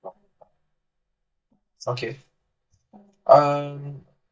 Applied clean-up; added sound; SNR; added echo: neural mask model DeepFilterNet 3.